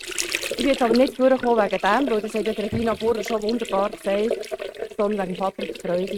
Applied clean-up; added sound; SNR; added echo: neural mask model RNNoise.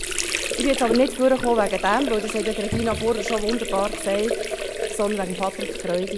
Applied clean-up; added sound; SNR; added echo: none; Sink (filling or washing) / Water + Cupboard open or close; 5 dB; none.